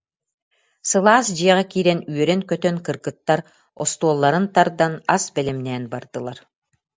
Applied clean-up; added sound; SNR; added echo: none; none; none; none.